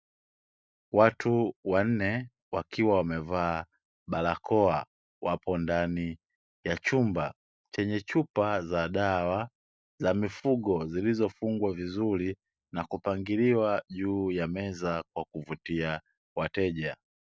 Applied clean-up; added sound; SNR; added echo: none; none; none; none.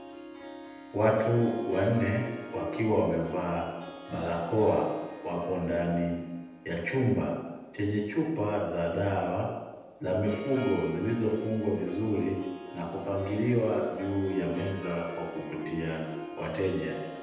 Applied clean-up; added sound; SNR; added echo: none; Harp; 13 dB; reverberation time 1.0 s.